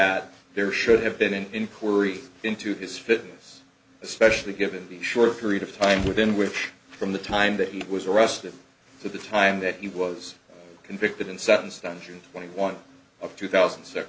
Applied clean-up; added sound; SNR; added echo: none; Bowed string instrument; 19 dB; none.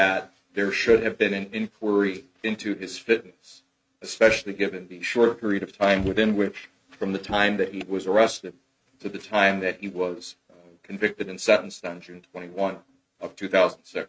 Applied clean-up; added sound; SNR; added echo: neural mask model RNNoise.